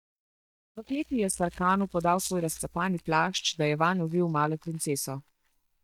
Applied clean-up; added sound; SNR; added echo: neural mask model DeepFilterNet 3.